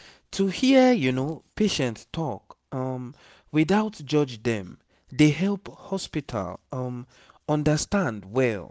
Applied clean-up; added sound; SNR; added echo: none; none; none; none.